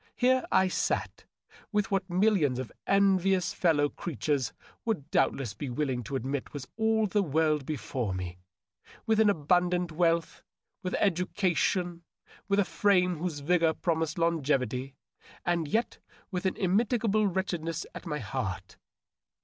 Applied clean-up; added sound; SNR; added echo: none; none; none; none.